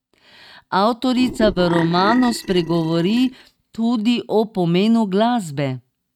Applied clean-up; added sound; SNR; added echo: neural mask model RNNoise.